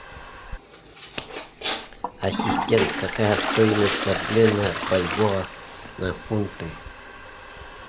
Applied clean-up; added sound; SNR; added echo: none; Toilet flush; 6 dB; none.